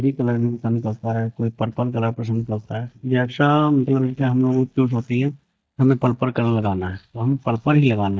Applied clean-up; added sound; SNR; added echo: neural mask model DeepFilterNet 3.